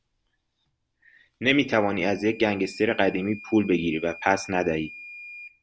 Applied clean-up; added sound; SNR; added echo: none; Microwave oven / Alarm; 19 dB; none.